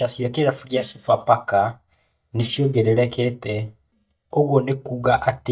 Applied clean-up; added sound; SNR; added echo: neural mask model DeepFilterNet 3.